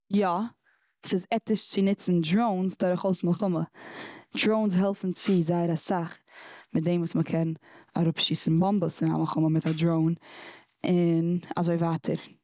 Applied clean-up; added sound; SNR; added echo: none; Tambourine; 8 dB; none.